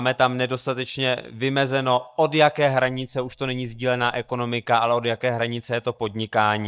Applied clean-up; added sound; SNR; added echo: neural mask model DeepFilterNet 3.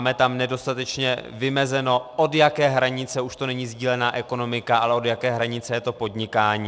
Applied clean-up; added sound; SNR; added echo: none; none; none; none.